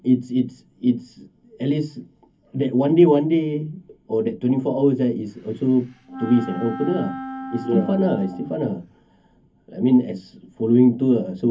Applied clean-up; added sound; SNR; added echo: none; Wind instrument, woodwind instrument; 12 dB; reverberation time 0.3 s.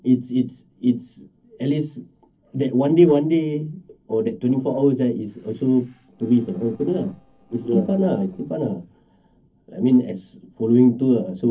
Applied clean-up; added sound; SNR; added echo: neural separator model SepFormer DNS4.